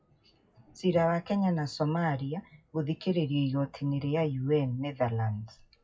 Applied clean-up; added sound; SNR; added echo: classical method WPE with log-MMSE.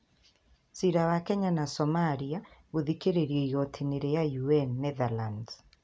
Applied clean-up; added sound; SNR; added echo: none; none; none; none.